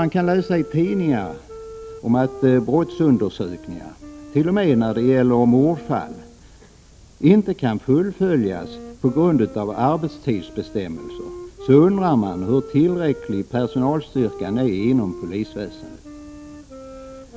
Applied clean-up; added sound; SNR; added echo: none; Wind instrument, woodwind instrument; 17 dB; none.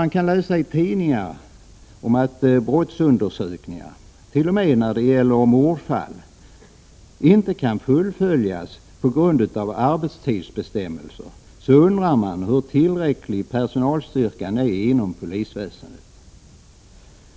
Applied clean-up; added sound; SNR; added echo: none; none; none; none.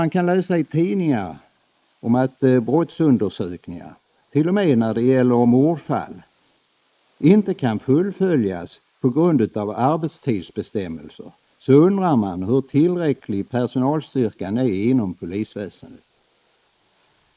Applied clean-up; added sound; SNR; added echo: neural mask model Resemble Enhance denoiser.